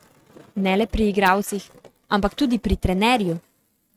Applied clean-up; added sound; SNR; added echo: neural mask model RNNoise.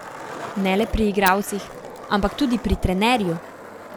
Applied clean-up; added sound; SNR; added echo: none; Skateboard; 13 dB; none.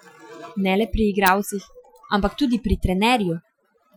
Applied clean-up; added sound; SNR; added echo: classical method Wiener filter.